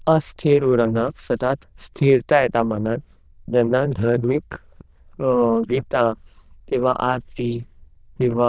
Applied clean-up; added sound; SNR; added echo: neural diffusion model UNIVERSE++.